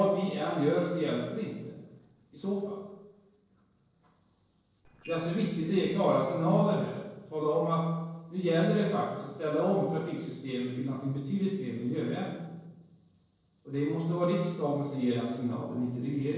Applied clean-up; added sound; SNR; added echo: neural separator model SepFormer DNS4.